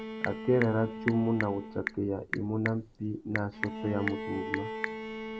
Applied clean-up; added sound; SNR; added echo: none; Bowed string instrument + Telephone / Typing; 6 dB; none.